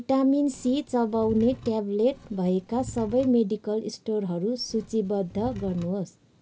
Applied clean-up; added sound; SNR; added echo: none; Wood / Tools; 17 dB; none.